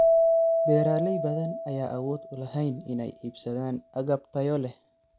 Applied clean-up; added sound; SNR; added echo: none; Keyboard (musical); -2 dB; none.